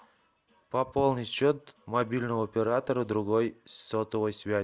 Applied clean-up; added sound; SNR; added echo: none; none; none; none.